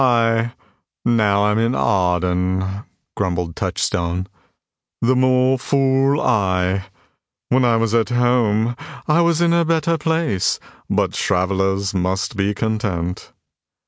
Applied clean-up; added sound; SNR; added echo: none; none; none; none.